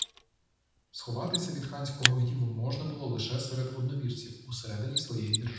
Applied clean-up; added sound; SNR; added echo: none; Mechanisms; 4 dB; reverberation time 1.0 s.